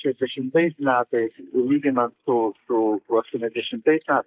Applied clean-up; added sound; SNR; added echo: neural mask model Resemble Enhance denoiser.